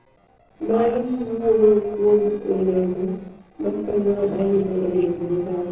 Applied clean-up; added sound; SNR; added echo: neural separator model SepFormer DNS4.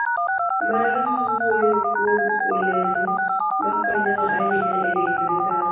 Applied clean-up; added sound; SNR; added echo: none; Telephone; -5 dB; reverberation time 1.1 s.